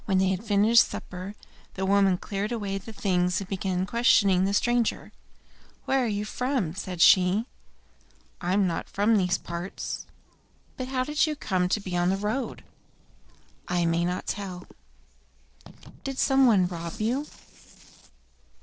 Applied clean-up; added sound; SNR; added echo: neural separator model SepFormer DNS4.